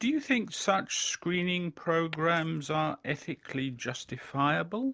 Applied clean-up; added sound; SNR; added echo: neural separator model SepFormer DNS4.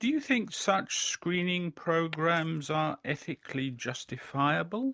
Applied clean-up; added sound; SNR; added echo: neural mask model RNNoise.